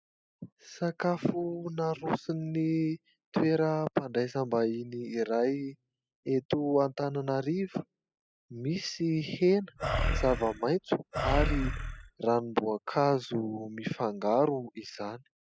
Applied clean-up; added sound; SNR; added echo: classical method spectral subtraction.